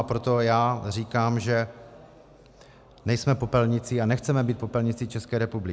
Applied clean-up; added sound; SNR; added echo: none; none; none; none.